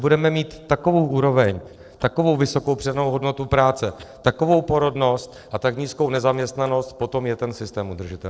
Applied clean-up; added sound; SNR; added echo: neural separator model SepFormer DNS4.